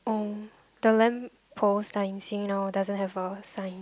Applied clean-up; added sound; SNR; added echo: none; none; none; none.